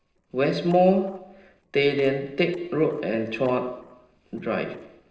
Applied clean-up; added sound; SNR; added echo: neural separator model SepFormer DNS4.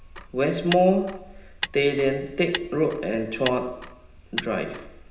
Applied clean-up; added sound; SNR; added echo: none; Motor vehicle (road); 11 dB; reverberation time 0.9 s.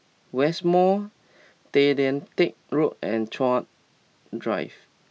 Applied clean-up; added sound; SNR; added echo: none; none; none; none.